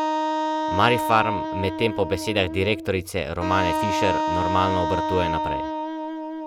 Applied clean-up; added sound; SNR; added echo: none; Wind instrument, woodwind instrument; 1 dB; none.